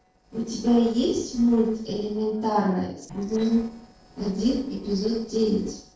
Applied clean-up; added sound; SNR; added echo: neural separator model SepFormer DNS4.